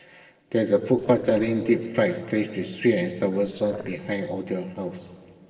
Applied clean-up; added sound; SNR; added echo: neural separator model SepFormer DNS4.